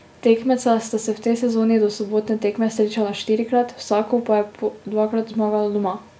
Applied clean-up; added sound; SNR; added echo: none; none; none; none.